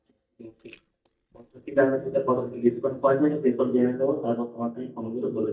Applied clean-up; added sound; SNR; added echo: neural mask model DeepFilterNet 3.